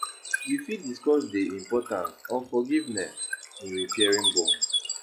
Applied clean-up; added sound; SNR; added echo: classical method log-MMSE.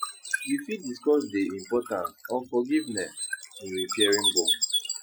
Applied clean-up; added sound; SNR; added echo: classical method Wiener filter.